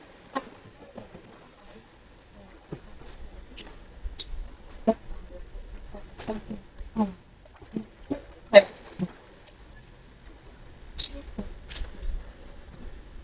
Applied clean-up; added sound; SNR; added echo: neural mask model DeepFilterNet 3.